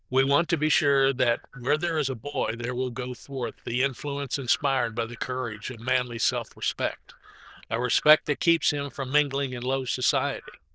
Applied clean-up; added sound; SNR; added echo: neural diffusion model UNIVERSE++.